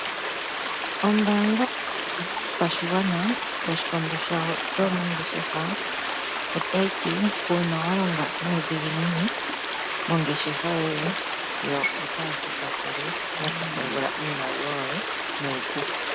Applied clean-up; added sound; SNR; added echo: none; Stream; 0 dB; none.